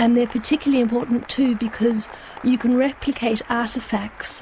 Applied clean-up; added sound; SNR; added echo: none; Applause; 20 dB; none.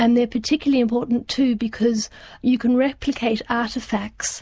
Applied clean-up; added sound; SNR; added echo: none; none; none; none.